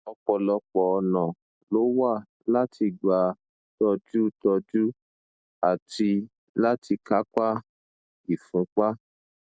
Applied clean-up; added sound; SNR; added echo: none; none; none; none.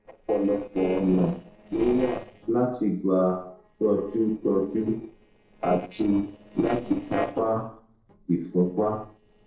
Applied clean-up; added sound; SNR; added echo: neural separator model SepFormer DNS4.